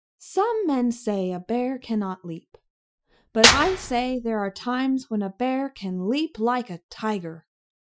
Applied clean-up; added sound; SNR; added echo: classical method Wiener filter.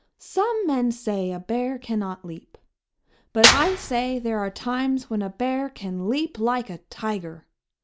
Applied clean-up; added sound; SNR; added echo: none; Clapping / Drum kit; -2 dB; none.